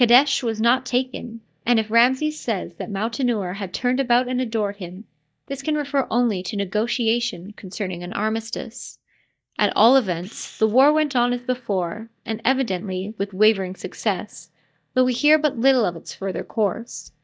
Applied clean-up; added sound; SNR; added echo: neural mask model DeepFilterNet 3.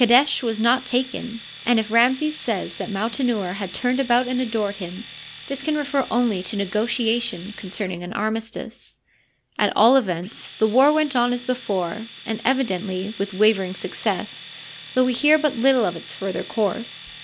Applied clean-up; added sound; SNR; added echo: none; Domestic sounds, home sounds; 16 dB; none.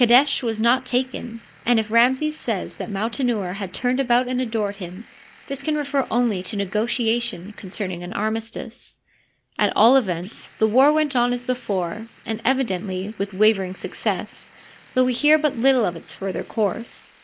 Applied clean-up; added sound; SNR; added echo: neural mask model Resemble Enhance denoiser.